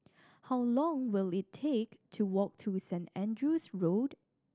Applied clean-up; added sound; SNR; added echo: none; none; none; none.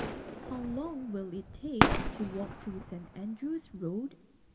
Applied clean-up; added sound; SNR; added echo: none; Fireworks; -3 dB; reverberation time 1.1 s.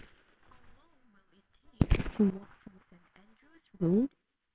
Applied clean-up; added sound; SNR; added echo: neural separator model SepFormer WHAMR!.